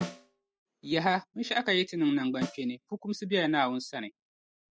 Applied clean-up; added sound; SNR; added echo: classical method spectral subtraction.